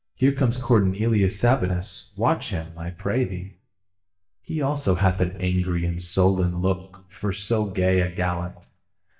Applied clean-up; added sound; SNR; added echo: neural mask model DeepFilterNet 3.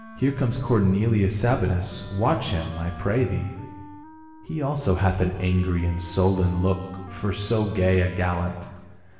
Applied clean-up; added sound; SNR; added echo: none; Wind instrument, woodwind instrument; 20 dB; reverberation time 1.4 s.